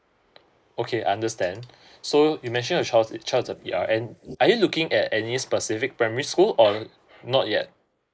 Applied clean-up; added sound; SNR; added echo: neural mask model Resemble Enhance denoiser.